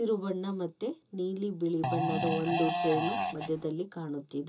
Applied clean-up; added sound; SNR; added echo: none; Fart; 0 dB; reverberation time 0.2 s.